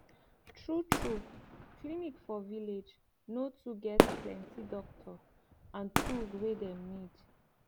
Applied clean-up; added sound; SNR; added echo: none; Fireworks; -4 dB; none.